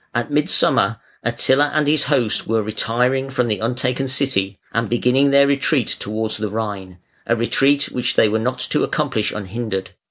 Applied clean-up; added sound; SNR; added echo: none; none; none; none.